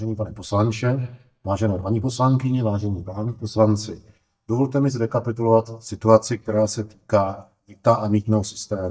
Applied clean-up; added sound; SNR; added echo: neural mask model DeepFilterNet 3.